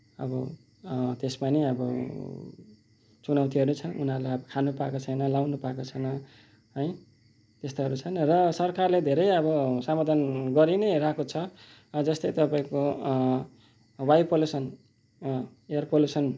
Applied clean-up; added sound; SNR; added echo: none; none; none; none.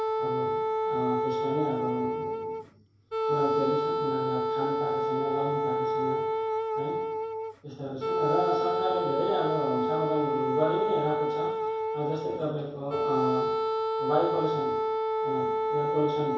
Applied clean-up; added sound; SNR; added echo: none; Wind instrument, woodwind instrument; -4 dB; reverberation time 0.7 s.